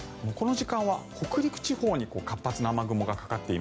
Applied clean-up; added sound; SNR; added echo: none; Bowed string instrument; 15 dB; none.